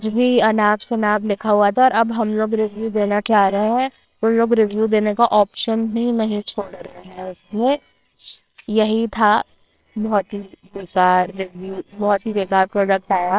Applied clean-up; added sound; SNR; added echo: neural separator model SepFormer WHAMR!.